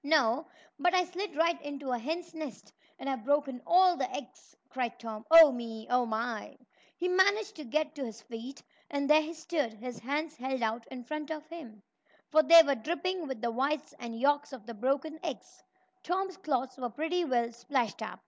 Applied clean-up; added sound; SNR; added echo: none; none; none; none.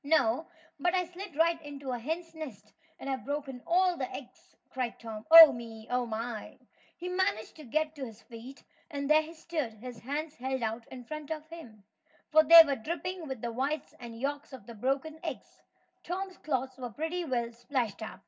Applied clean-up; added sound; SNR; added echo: none; none; none; reverberation time 0.4 s.